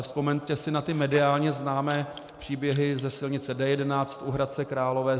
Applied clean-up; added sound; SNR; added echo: none; Crushing + Zipper (clothing); 19 dB; none.